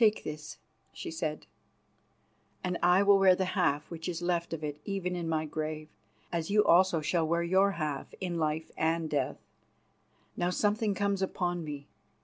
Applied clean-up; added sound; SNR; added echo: none; none; none; none.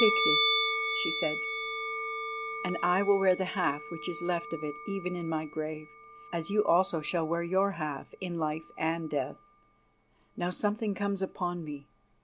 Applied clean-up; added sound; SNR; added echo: none; Musical instrument; 4 dB; none.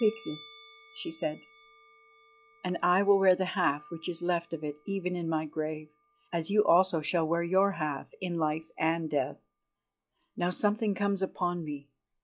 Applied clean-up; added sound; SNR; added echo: classical method log-MMSE.